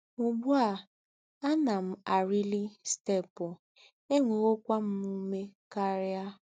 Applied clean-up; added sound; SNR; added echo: none; none; none; none.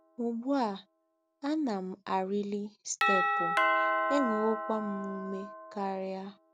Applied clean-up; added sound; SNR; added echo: none; Doorbell; 0 dB; none.